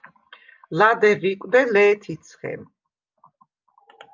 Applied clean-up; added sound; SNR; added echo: none; none; none; none.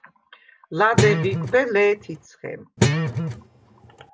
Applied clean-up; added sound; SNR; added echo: none; Guitar; 0 dB; none.